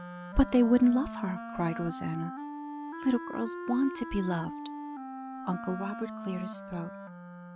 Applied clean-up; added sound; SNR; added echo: none; Wind instrument, woodwind instrument; 9 dB; none.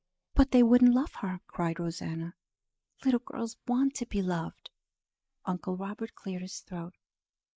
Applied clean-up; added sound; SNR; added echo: neural mask model Resemble Enhance denoiser.